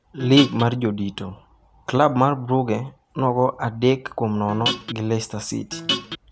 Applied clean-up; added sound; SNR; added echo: none; Guitar; 4 dB; none.